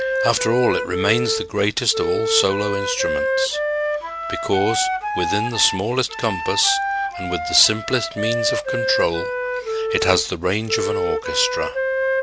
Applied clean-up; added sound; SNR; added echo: none; Wind instrument, woodwind instrument; 1 dB; none.